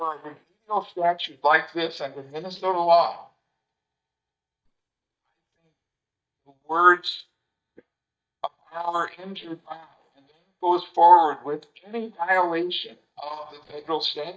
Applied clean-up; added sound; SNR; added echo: neural mask model DeepFilterNet 3.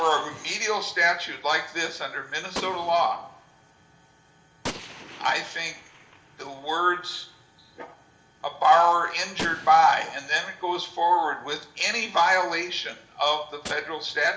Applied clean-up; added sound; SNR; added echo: none; Gunshot, gunfire; 19 dB; reverberation time 0.9 s.